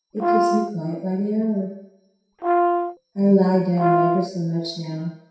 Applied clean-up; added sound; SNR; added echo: none; Brass instrument; 0 dB; reverberation time 0.7 s.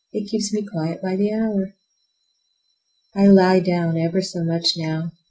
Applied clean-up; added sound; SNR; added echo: none; none; none; none.